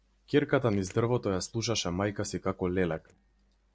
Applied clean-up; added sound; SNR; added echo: neural separator model SepFormer DNS4.